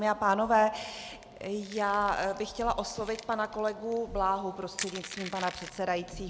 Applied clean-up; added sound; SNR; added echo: none; Crushing; 17 dB; none.